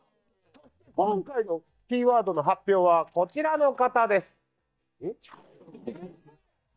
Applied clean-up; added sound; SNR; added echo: neural mask model DeepFilterNet 3.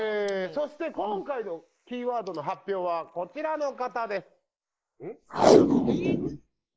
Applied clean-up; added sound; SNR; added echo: neural mask model Resemble Enhance denoiser.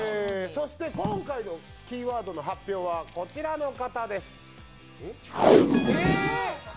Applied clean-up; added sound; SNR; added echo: none; Packing tape, duct tape; -3 dB; none.